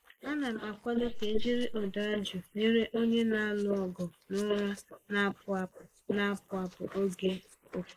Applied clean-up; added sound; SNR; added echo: neural mask model Resemble Enhance denoiser.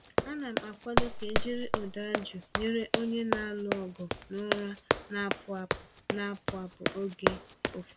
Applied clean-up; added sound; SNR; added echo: none; Run; -3 dB; none.